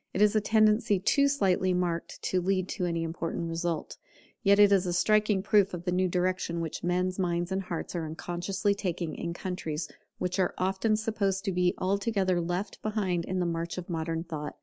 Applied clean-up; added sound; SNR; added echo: none; none; none; none.